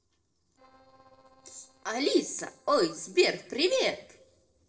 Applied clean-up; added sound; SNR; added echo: neural separator model SepFormer DNS4.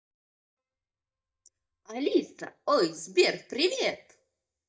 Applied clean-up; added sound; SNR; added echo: neural mask model DeepFilterNet 3.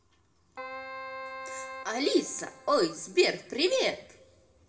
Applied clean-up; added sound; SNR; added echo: none; Keyboard (musical); 12 dB; reverberation time 0.6 s.